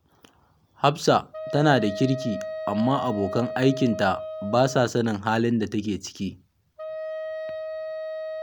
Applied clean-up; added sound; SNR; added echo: none; Wind instrument, woodwind instrument; 10 dB; none.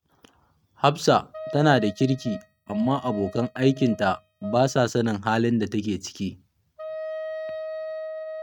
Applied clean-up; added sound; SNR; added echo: neural mask model RNNoise.